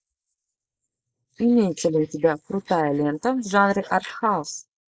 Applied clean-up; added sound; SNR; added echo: neural mask model Resemble Enhance denoiser.